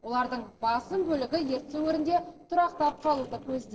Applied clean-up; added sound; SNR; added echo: neural separator model SepFormer DNS4.